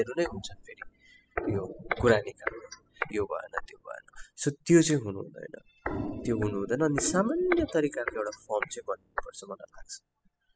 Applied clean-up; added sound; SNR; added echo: classical method spectral subtraction.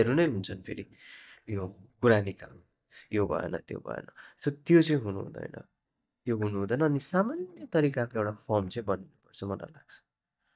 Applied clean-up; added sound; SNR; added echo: neural mask model DeepFilterNet 3.